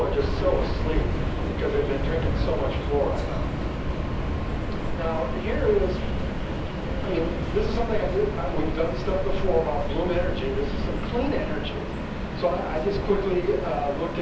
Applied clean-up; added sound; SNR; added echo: none; Subway, metro, underground; -1 dB; reverberation time 0.7 s.